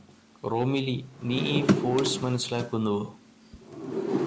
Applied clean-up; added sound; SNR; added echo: none; Drawer open or close; 2 dB; none.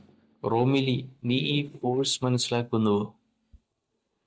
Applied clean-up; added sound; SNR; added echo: neural mask model DeepFilterNet 3.